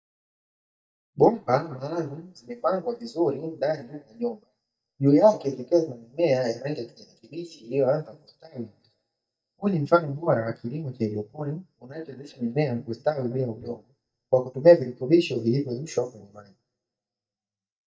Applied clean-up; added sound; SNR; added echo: neural mask model DeepFilterNet 3.